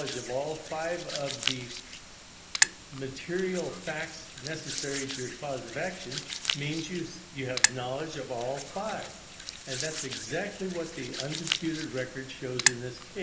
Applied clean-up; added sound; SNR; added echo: none; Hands; -1 dB; reverberation time 0.8 s.